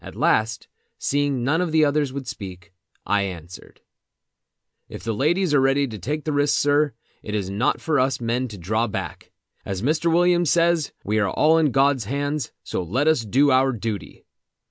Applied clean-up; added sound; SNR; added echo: none; none; none; none.